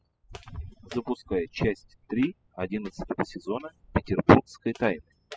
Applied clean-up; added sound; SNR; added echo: classical method spectral subtraction.